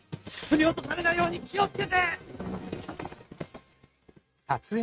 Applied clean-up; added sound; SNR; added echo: neural mask model RNNoise.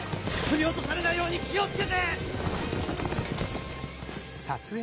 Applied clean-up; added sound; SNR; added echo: none; none; none; none.